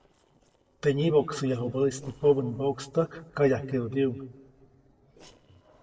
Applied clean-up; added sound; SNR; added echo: neural separator model SepFormer DNS4.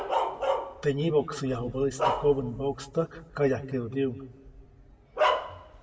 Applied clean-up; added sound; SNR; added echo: none; Bark; 2 dB; reverberation time 1.0 s.